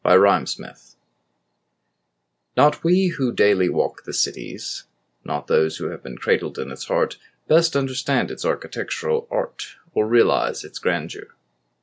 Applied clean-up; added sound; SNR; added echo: none; none; none; none.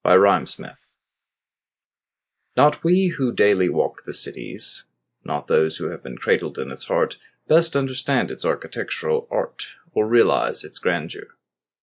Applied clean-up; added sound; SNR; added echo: neural mask model Resemble Enhance denoiser.